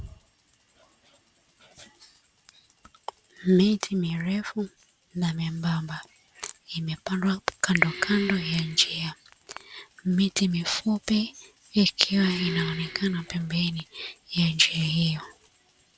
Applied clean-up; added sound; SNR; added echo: none; Breathing; 13 dB; none.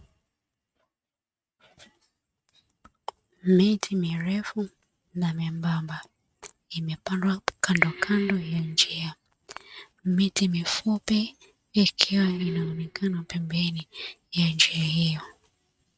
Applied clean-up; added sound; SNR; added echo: neural mask model RNNoise.